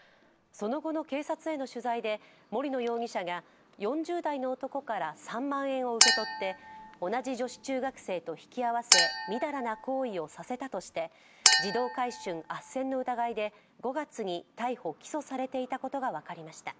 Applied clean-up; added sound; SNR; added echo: none; Chink, clink; -3 dB; none.